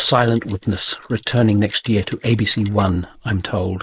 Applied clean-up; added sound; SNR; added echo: neural mask model Resemble Enhance denoiser.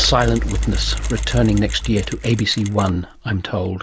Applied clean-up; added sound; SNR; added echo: none; Mechanisms; 18 dB; none.